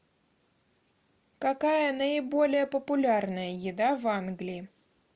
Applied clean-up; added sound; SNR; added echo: none; none; none; none.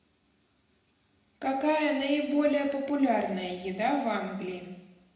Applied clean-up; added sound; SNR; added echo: none; none; none; reverberation time 0.9 s.